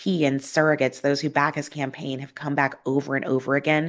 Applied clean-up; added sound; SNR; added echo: none; none; none; none.